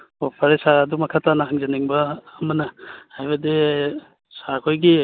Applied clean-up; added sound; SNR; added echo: none; none; none; none.